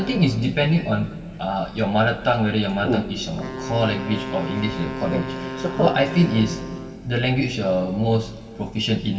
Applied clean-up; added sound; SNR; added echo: none; Wind instrument, woodwind instrument; 13 dB; reverberation time 1.9 s.